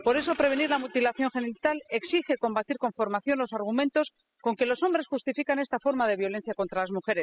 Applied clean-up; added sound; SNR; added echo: classical method spectral subtraction.